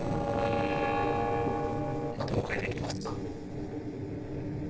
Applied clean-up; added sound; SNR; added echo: neural separator model SepFormer DNS4.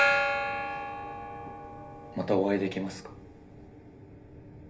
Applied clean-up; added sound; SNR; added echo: none; Gong; -1 dB; reverberation time 0.3 s.